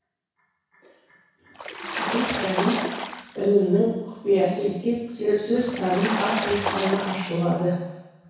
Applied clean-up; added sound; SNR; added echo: none; Water / Splash, splatter; 5 dB; reverberation time 1.1 s.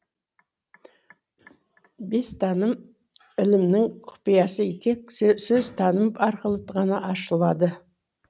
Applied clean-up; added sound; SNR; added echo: none; none; none; none.